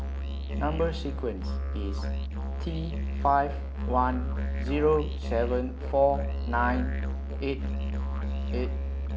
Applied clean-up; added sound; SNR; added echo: none; Musical instrument; 0 dB; none.